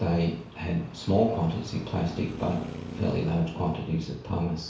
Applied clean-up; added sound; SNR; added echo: none; Traffic noise, roadway noise; 14 dB; reverberation time 0.6 s.